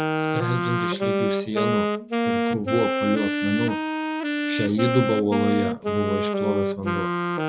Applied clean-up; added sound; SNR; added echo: none; Wind instrument, woodwind instrument; -2 dB; none.